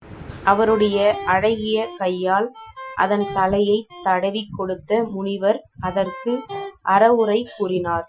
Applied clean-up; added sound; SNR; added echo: classical method Wiener filter.